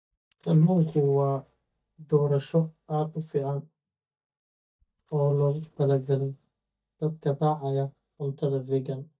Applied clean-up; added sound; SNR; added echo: neural mask model DeepFilterNet 3.